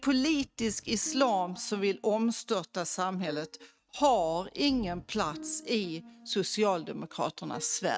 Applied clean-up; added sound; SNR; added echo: neural mask model RNNoise.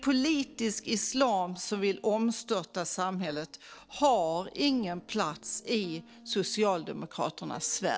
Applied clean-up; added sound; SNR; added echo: neural separator model SepFormer DNS4.